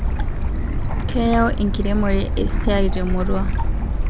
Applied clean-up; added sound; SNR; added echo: none; Stream / Bird; -4 dB; none.